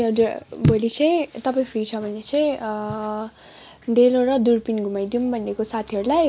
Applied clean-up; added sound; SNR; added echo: none; none; none; none.